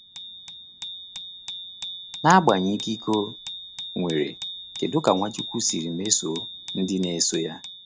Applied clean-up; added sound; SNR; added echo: none; Bicycle bell; 11 dB; none.